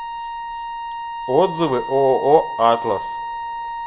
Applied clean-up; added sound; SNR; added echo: none; Wind instrument, woodwind instrument; 7 dB; reverberation time 1.4 s.